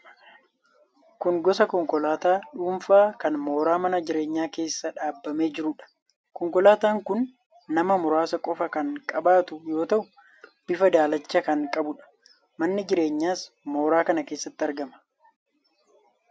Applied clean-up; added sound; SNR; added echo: none; none; none; none.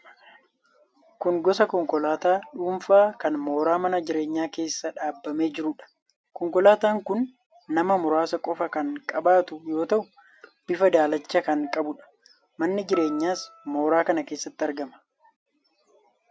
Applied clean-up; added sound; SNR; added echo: none; Piano; 17 dB; none.